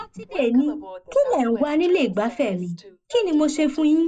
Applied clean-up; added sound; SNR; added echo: neural mask model Resemble Enhance denoiser.